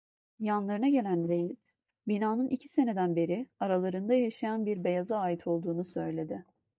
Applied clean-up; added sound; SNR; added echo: neural mask model DeepFilterNet 3.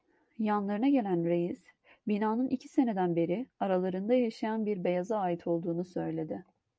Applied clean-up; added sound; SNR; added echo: none; none; none; none.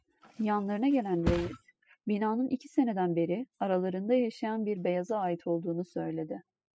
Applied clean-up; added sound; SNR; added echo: classical method spectral subtraction.